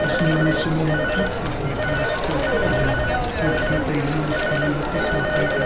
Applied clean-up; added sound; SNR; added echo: none; Telephone; -4 dB; reverberation time 0.7 s.